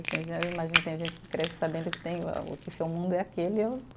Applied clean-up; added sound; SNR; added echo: none; Crackle; 1 dB; none.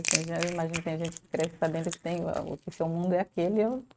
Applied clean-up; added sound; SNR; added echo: neural mask model RNNoise.